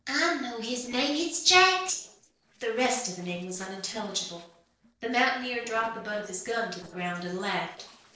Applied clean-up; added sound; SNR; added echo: neural separator model SepFormer DNS4.